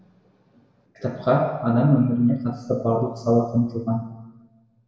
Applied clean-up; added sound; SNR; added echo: none; none; none; reverberation time 1.2 s.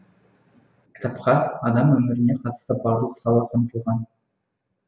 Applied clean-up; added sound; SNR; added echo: none; none; none; none.